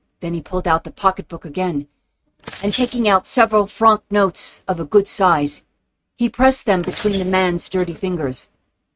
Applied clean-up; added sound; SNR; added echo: neural mask model RNNoise.